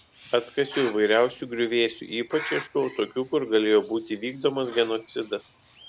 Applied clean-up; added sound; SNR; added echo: none; Bird; 17 dB; none.